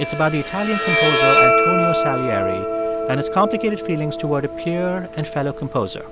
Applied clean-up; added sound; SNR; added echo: none; Bowed string instrument; -2 dB; none.